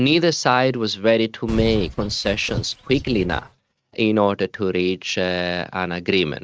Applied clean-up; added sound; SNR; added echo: neural mask model RNNoise.